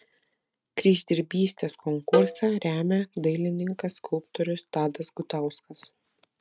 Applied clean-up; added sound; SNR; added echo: neural mask model RNNoise.